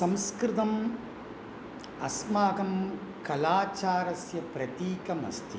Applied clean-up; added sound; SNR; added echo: none; none; none; none.